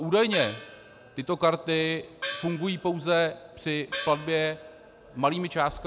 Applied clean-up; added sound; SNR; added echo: none; Gong; 12 dB; none.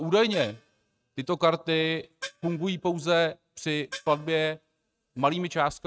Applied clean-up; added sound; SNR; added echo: neural mask model RNNoise.